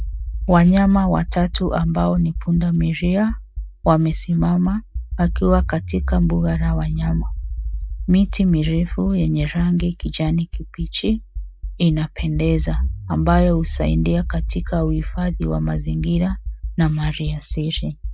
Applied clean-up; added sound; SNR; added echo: none; Accelerating, revving, vroom; 6 dB; none.